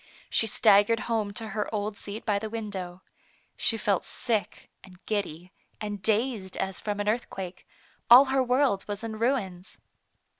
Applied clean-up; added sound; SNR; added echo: none; none; none; none.